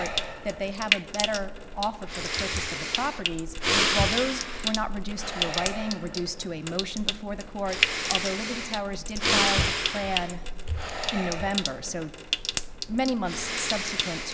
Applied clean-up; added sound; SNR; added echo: none; Breathing + Trickle, dribble / Sink (filling or washing) / Water tap, faucet; -3 dB; none.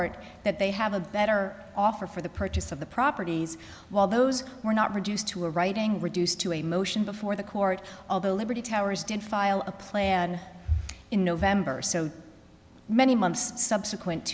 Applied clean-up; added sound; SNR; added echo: none; none; none; none.